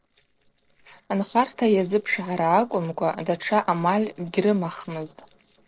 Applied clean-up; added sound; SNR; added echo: neural separator model SepFormer DNS4.